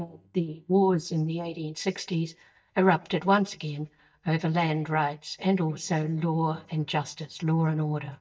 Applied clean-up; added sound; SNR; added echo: neural mask model DeepFilterNet 3.